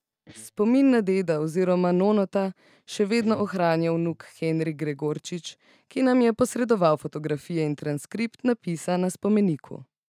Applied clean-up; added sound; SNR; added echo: neural mask model DeepFilterNet 3.